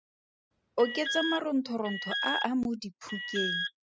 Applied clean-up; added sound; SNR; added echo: classical method spectral subtraction.